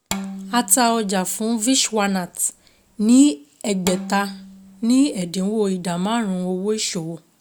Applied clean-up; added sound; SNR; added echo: none; Bowed string instrument; 15 dB; none.